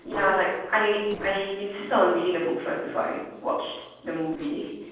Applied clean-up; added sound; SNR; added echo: neural separator model SepFormer DNS4.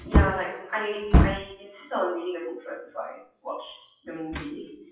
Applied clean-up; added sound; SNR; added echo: classical method WPE with log-MMSE.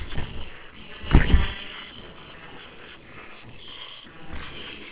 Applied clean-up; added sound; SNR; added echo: neural separator model SepFormer WHAMR!.